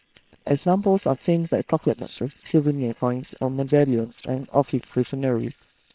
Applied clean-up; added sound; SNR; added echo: neural separator model SepFormer WHAM!.